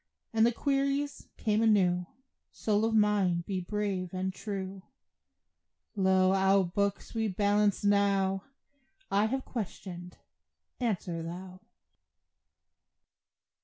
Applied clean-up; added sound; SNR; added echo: none; none; none; none.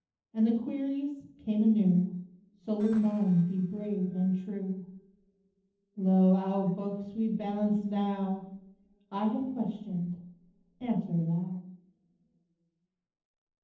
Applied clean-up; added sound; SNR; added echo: neural separator model SepFormer DNS4.